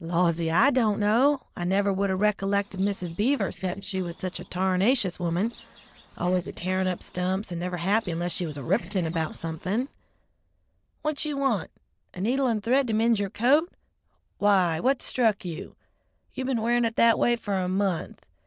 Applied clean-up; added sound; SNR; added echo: neural separator model SepFormer DNS4.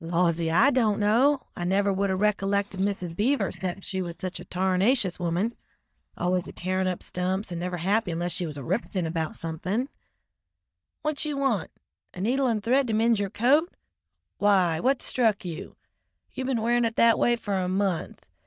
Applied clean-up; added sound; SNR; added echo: neural mask model DeepFilterNet 3.